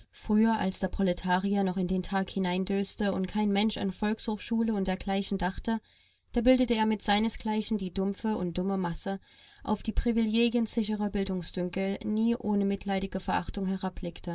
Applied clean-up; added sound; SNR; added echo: none; none; none; none.